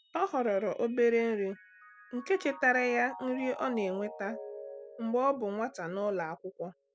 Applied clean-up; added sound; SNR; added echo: none; Mallet percussion; 17 dB; none.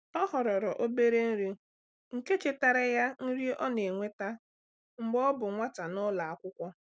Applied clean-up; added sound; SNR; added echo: none; none; none; none.